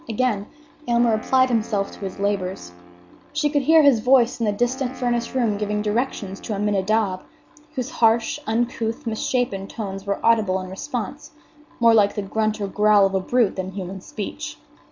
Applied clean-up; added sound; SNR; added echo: none; Wind instrument, woodwind instrument; 19 dB; none.